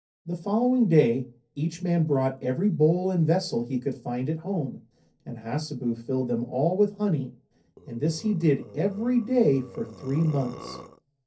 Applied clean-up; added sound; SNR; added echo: neural separator model SepFormer DNS4.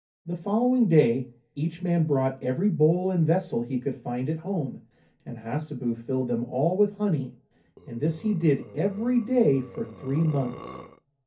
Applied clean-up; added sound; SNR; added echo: none; Burping, eructation; 18 dB; reverberation time 0.3 s.